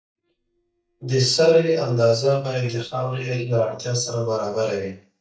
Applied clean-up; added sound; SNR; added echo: neural mask model DeepFilterNet 3.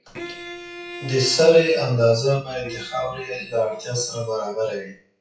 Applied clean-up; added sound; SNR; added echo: classical method WPE with log-MMSE.